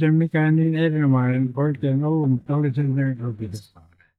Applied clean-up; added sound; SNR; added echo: neural mask model DeepFilterNet 3.